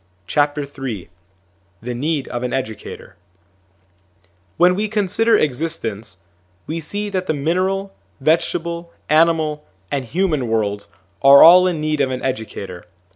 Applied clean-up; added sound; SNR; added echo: none; none; none; none.